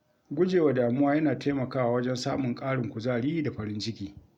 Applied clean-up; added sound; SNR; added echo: none; none; none; none.